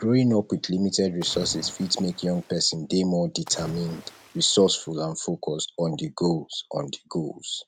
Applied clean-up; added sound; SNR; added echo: none; Splash, splatter; 20 dB; none.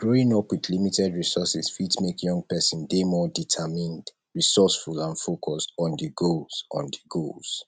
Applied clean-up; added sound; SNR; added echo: none; none; none; none.